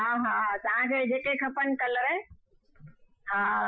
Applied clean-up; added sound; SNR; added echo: classical method Wiener filter.